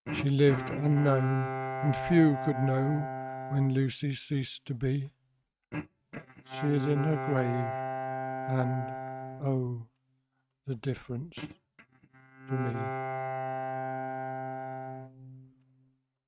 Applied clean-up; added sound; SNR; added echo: neural mask model RNNoise.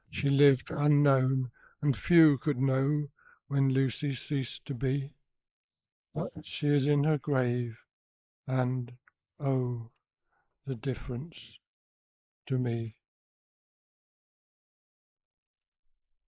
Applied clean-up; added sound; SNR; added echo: neural mask model Resemble Enhance denoiser.